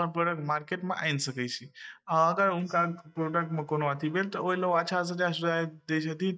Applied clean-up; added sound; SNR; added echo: neural mask model DeepFilterNet 3.